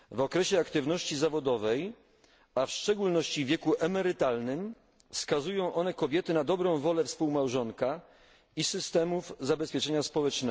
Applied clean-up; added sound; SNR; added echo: none; none; none; none.